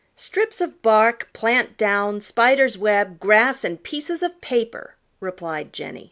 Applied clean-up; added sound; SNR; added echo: none; none; none; none.